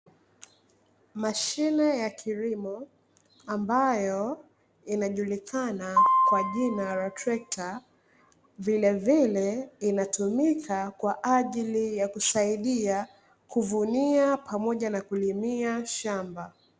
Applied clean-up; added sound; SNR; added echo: none; Piano; -2 dB; none.